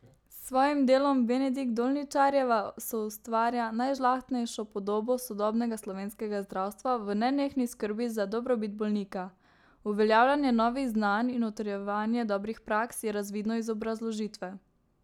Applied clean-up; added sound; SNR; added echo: none; none; none; none.